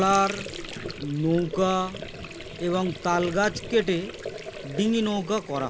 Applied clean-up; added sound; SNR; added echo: none; Sink (filling or washing) / Water; 12 dB; none.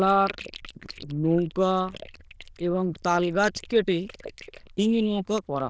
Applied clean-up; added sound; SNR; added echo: neural diffusion model UNIVERSE++.